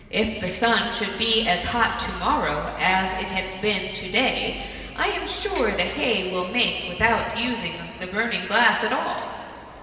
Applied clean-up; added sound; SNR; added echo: none; Bus; 17 dB; reverberation time 2.7 s.